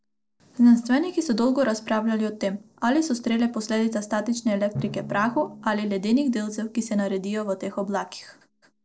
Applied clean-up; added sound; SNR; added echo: neural separator model SepFormer DNS4.